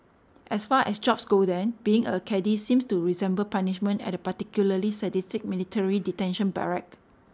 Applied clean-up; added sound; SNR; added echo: none; none; none; none.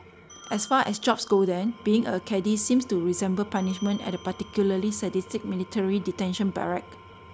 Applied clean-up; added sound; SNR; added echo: none; Bell + Engine / Tools; 20 dB; none.